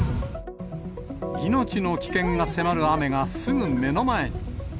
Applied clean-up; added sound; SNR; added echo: none; none; none; none.